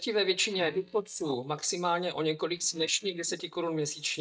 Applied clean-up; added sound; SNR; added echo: neural mask model DeepFilterNet 3.